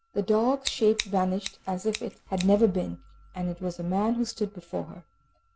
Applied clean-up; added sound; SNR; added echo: none; Scissors; 11 dB; none.